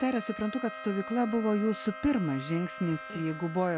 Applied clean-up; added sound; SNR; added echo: none; Trumpet + Bowed string instrument; 12 dB; none.